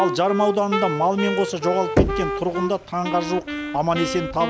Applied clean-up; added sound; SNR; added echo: none; Wind instrument, woodwind instrument + Knock; 3 dB; none.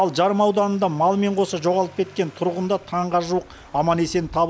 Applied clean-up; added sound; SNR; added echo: none; none; none; none.